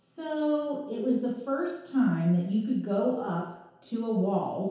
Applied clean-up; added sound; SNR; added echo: none; none; none; reverberation time 0.8 s.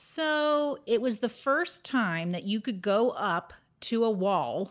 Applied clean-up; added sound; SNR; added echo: none; none; none; none.